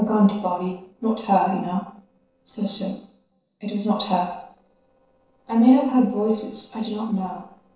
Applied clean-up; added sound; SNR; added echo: neural separator model SepFormer DNS4.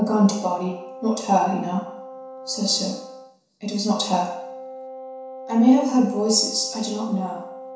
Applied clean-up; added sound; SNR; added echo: none; Wind instrument, woodwind instrument; 15 dB; reverberation time 0.7 s.